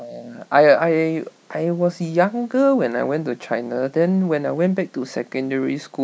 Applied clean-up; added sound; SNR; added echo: neural mask model Resemble Enhance denoiser.